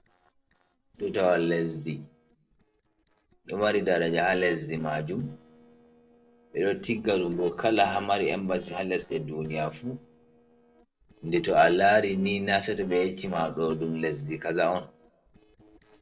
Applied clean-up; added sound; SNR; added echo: neural separator model SepFormer DNS4.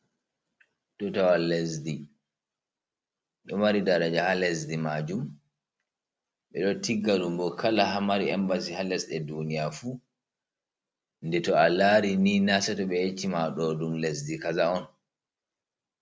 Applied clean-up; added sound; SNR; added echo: none; none; none; none.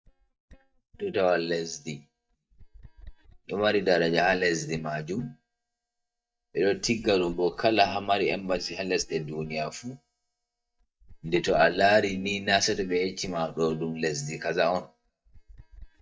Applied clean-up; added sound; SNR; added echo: neural mask model DeepFilterNet 3.